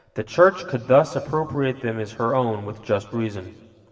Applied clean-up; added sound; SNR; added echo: none; none; none; reverberation time 3.0 s.